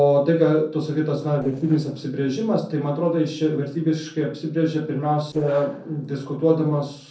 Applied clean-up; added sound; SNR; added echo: neural separator model SepFormer DNS4.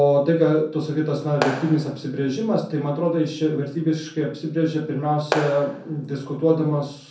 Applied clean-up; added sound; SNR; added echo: none; Clapping; 7 dB; reverberation time 0.5 s.